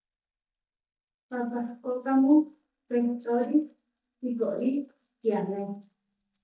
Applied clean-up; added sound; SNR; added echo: neural mask model DeepFilterNet 3.